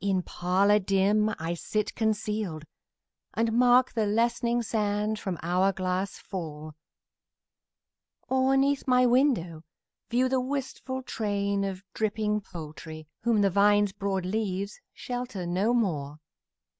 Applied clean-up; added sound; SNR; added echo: none; none; none; none.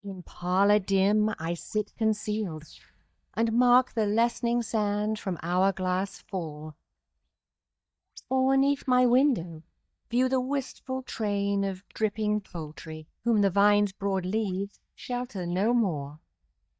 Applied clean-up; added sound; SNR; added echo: neural mask model DeepFilterNet 3.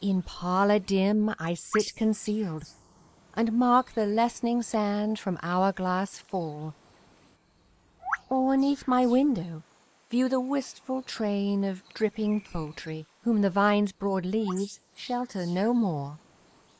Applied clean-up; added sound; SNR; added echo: neural mask model Resemble Enhance denoiser.